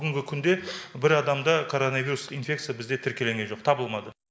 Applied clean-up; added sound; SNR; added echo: none; none; none; none.